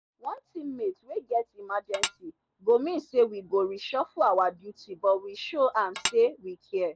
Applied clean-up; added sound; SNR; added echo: none; Tap / Dishes, pots, and pans; 3 dB; none.